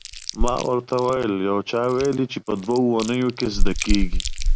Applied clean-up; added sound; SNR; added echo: none; Chewing, mastication; 0 dB; none.